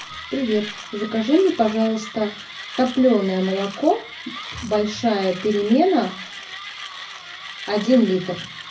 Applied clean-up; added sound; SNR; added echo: none; Mechanisms; 14 dB; reverberation time 0.4 s.